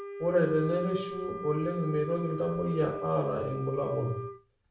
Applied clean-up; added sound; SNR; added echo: none; Wind instrument, woodwind instrument; 8 dB; reverberation time 0.5 s.